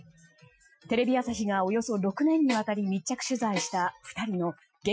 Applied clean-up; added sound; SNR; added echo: classical method Wiener filter.